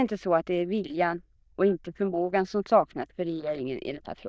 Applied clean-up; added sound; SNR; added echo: neural diffusion model UNIVERSE++.